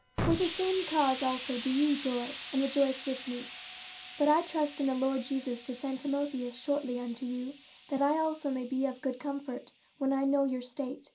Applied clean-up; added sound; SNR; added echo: none; Explosion; 9 dB; reverberation time 0.3 s.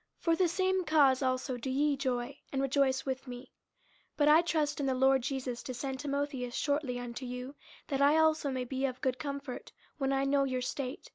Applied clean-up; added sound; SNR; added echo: none; none; none; none.